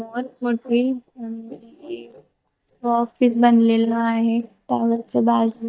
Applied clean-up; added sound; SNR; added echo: neural mask model DeepFilterNet 3.